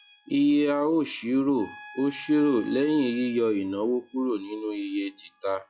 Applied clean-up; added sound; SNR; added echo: classical method log-MMSE.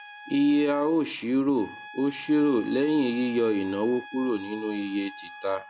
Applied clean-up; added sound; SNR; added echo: none; Trumpet; 18 dB; none.